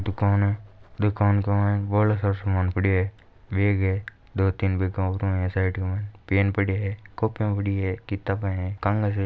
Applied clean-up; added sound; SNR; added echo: none; none; none; none.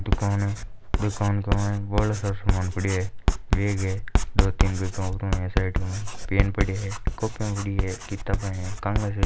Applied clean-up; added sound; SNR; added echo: none; Writing; -1 dB; none.